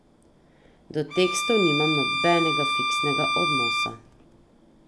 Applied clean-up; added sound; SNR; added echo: none; Bowed string instrument; -1 dB; none.